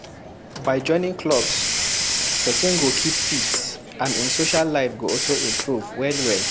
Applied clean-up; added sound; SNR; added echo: none; Hiss; -3 dB; none.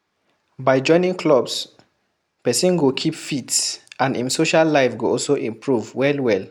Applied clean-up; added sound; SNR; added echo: none; none; none; none.